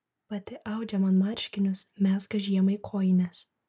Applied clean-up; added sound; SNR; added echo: none; none; none; none.